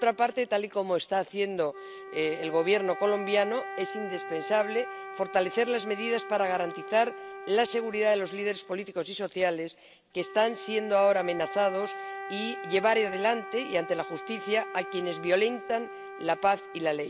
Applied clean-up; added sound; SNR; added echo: none; Wind instrument, woodwind instrument; 12 dB; none.